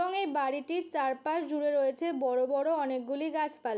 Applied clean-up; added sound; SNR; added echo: none; none; none; none.